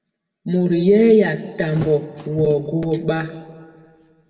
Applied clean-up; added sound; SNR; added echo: none; Thump, thud; 19 dB; reverberation time 1.5 s.